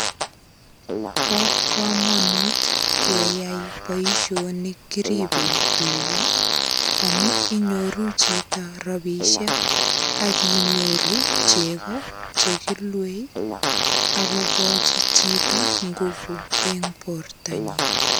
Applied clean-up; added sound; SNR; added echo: none; Fart; -4 dB; none.